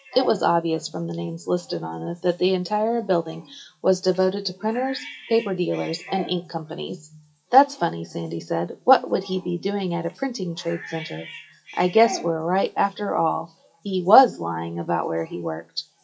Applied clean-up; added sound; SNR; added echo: classical method WPE with log-MMSE.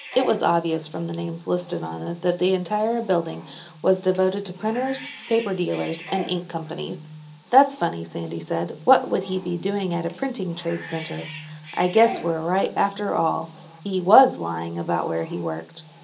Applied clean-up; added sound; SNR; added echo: none; Bathtub (filling or washing) / Cat; 18 dB; reverberation time 0.2 s.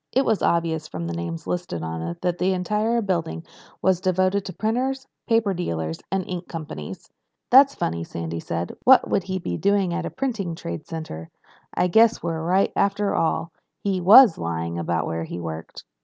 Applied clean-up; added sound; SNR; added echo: none; none; none; none.